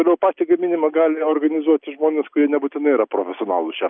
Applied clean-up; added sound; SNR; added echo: none; none; none; none.